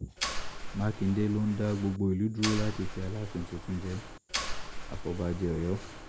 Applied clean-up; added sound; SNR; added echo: none; Mechanisms; 4 dB; none.